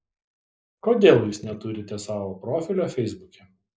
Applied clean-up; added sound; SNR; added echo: neural mask model Resemble Enhance denoiser.